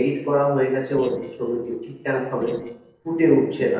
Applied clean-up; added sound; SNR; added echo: neural separator model SepFormer DNS4.